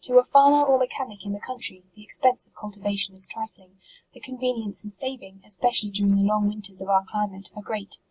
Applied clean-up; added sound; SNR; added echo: none; none; none; none.